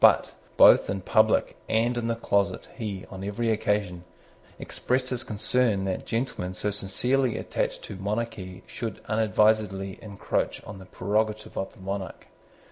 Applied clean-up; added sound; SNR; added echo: none; none; none; none.